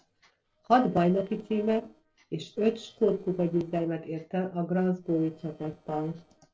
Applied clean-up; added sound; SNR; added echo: neural separator model SepFormer DNS4.